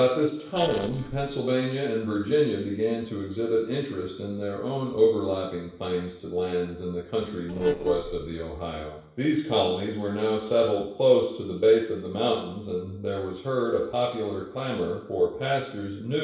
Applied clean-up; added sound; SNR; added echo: neural separator model SepFormer DNS4.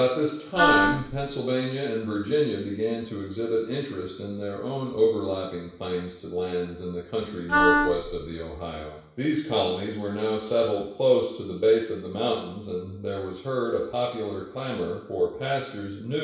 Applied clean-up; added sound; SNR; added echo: none; Wind instrument, woodwind instrument; -3 dB; reverberation time 0.7 s.